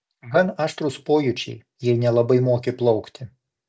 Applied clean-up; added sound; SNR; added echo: none; none; none; none.